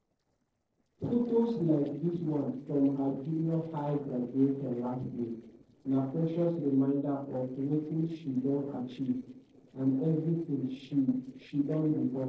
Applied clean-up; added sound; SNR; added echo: neural separator model SepFormer DNS4.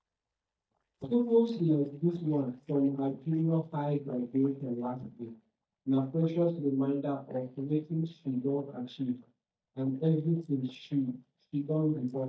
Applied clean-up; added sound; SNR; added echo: neural mask model DeepFilterNet 3.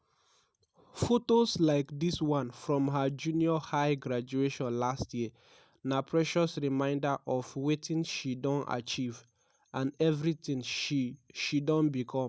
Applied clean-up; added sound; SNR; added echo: none; none; none; none.